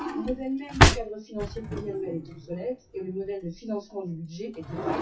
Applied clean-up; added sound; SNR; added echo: classical method WPE with log-MMSE.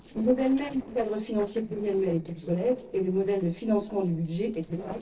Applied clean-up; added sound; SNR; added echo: neural separator model SepFormer DNS4.